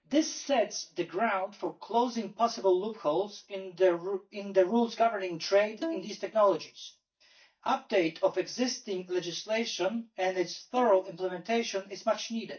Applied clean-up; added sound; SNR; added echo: neural mask model DeepFilterNet 3.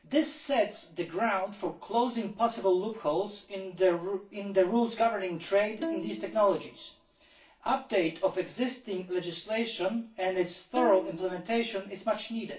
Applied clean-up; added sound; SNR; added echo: none; Bowed string instrument; 9 dB; reverberation time 0.3 s.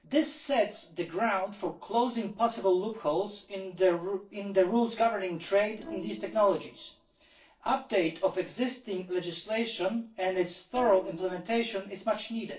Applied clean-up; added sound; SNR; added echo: neural separator model SepFormer DNS4.